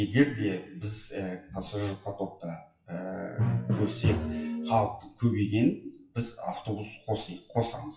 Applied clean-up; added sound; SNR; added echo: classical method WPE with log-MMSE.